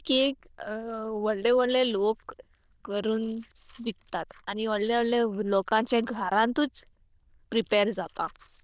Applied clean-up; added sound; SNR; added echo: neural diffusion model UNIVERSE++.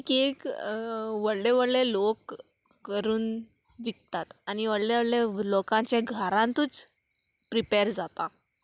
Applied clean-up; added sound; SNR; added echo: none; none; none; none.